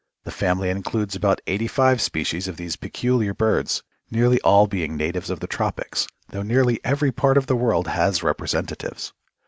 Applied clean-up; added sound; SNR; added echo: none; none; none; none.